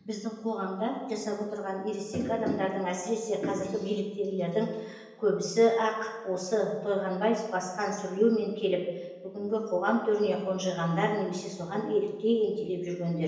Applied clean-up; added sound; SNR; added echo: none; none; none; reverberation time 1.0 s.